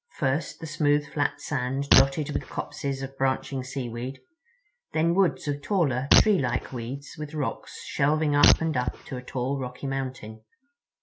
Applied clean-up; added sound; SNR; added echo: none; Fart; 0 dB; none.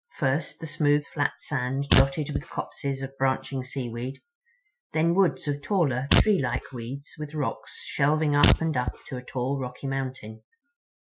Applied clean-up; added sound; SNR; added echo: classical method Wiener filter.